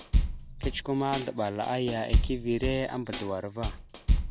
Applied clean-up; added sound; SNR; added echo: none; Bass drum / Snare drum / Drum kit; -2 dB; none.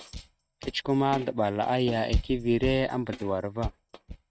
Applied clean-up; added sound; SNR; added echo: neural mask model RNNoise.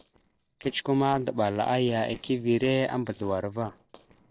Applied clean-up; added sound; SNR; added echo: neural separator model SepFormer DNS4.